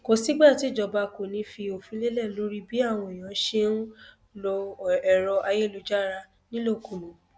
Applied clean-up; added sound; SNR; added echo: none; none; none; none.